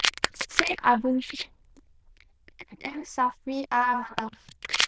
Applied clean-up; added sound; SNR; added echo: neural diffusion model UNIVERSE++.